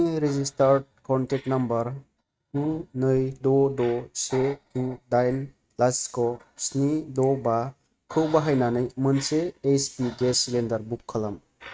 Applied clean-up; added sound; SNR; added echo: neural mask model RNNoise.